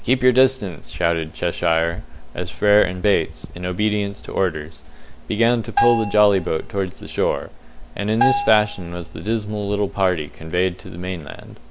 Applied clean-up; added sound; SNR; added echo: none; Bell; 5 dB; none.